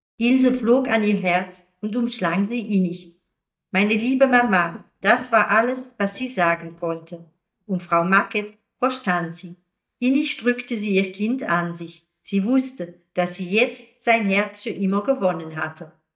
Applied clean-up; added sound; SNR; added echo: neural mask model DeepFilterNet 3.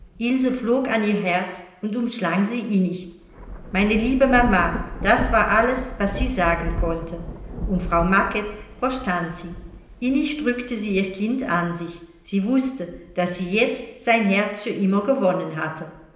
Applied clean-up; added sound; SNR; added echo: none; Thunder / Rain; 11 dB; reverberation time 0.9 s.